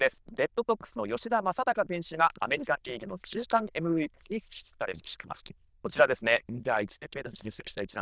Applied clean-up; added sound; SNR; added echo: neural diffusion model UNIVERSE++.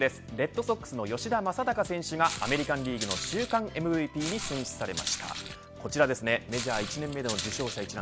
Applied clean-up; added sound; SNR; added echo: none; Walk, footsteps; 8 dB; none.